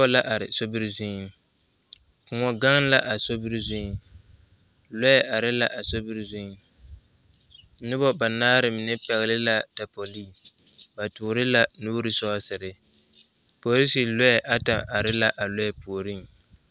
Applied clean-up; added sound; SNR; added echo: none; none; none; none.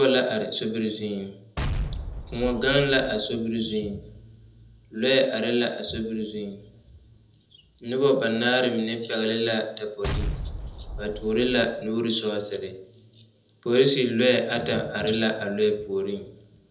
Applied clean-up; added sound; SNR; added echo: none; Explosion; 6 dB; reverberation time 0.8 s.